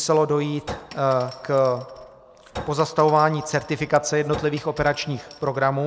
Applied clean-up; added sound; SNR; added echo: none; Chink, clink; 17 dB; none.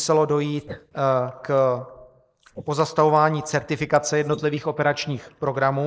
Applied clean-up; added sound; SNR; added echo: neural mask model Resemble Enhance denoiser.